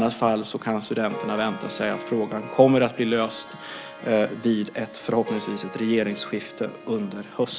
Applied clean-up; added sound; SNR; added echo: none; Harp; 15 dB; none.